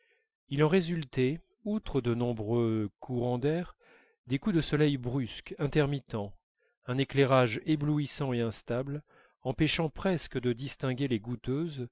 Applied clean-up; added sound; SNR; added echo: none; none; none; none.